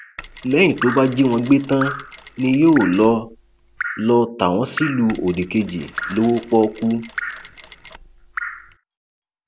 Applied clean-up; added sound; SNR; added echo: none; Mechanisms + Drip; 12 dB; none.